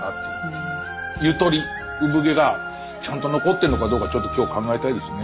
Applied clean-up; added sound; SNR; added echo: none; none; none; none.